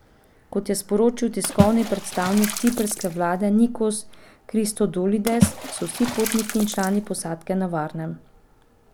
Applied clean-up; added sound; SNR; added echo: none; Water / Splash, splatter; 4 dB; none.